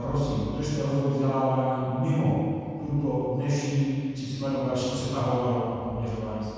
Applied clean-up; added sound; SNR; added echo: none; none; none; reverberation time 2.1 s.